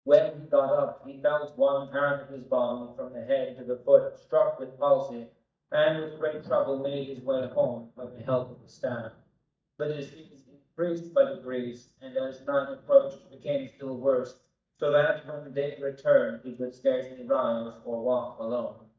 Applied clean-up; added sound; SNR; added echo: neural mask model DeepFilterNet 3.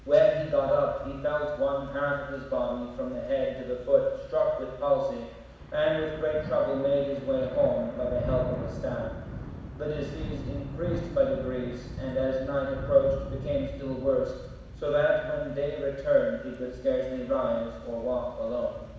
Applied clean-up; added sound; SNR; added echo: none; Thunder / Rain; 12 dB; reverberation time 1.1 s.